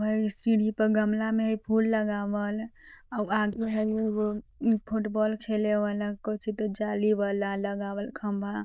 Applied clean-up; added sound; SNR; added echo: neural diffusion model UNIVERSE++.